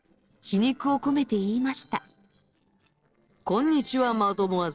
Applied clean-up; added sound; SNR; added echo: neural separator model SepFormer DNS4.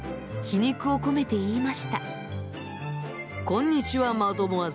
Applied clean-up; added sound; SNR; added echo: none; Bowed string instrument; 18 dB; none.